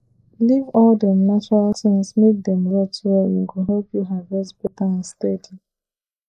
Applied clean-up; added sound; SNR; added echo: neural mask model Resemble Enhance denoiser.